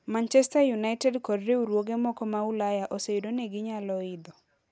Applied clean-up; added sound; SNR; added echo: none; none; none; none.